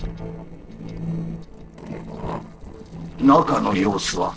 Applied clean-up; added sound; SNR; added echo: neural separator model SepFormer DNS4.